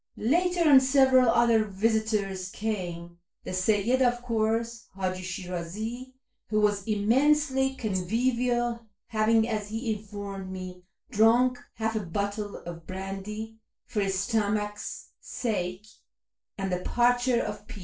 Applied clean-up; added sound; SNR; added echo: neural separator model SepFormer DNS4.